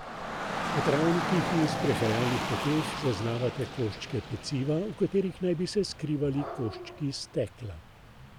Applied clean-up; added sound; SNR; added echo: none; Rain / Dog; 5 dB; none.